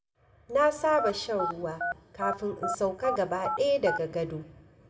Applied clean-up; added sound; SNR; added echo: none; Telephone; 5 dB; reverberation time 1.0 s.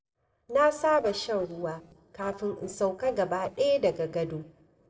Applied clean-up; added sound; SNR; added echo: neural separator model SepFormer DNS4.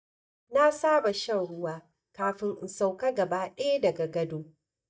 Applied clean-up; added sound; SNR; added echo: neural mask model DeepFilterNet 3.